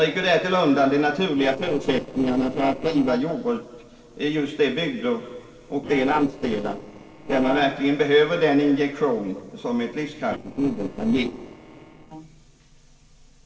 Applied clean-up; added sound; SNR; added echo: neural separator model SepFormer DNS4.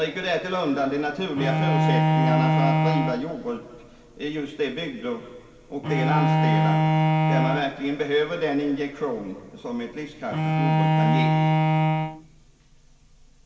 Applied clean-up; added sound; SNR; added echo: none; Bowed string instrument; -4 dB; reverberation time 3.0 s.